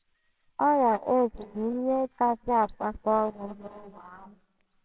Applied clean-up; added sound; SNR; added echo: neural separator model SepFormer WHAMR!.